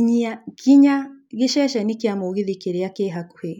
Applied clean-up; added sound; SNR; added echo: none; none; none; none.